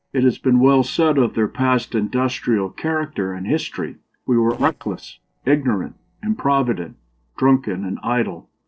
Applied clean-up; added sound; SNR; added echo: neural separator model SepFormer DNS4.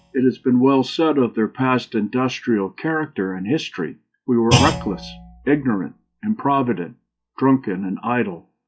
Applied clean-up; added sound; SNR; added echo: classical method log-MMSE.